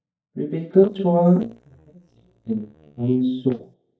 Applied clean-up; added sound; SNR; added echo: neural mask model DeepFilterNet 3.